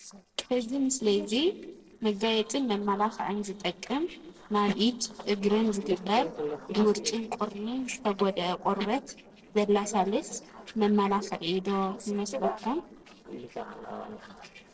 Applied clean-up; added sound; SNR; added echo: neural separator model SepFormer DNS4.